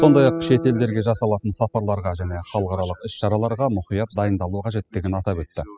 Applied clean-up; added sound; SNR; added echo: classical method spectral subtraction.